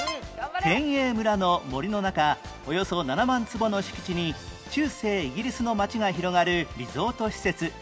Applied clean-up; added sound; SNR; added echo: none; none; none; none.